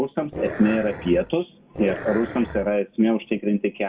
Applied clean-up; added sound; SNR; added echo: none; Growling; 9 dB; reverberation time 0.2 s.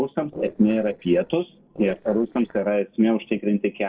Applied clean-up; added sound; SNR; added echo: neural separator model SepFormer DNS4.